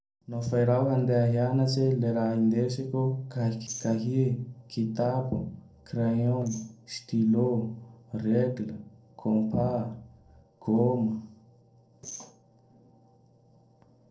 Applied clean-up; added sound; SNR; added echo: neural separator model SepFormer DNS4.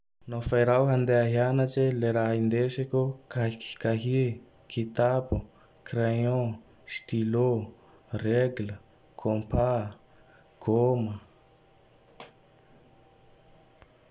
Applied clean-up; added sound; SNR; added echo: none; none; none; none.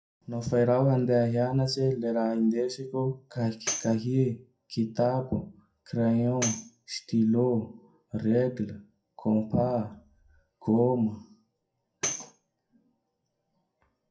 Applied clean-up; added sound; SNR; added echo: classical method WPE with log-MMSE.